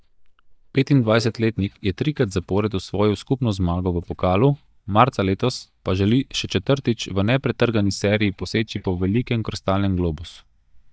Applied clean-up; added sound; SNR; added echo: neural mask model DeepFilterNet 3.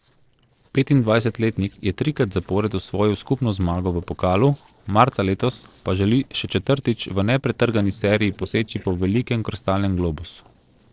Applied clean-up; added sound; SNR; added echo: neural separator model SepFormer DNS4.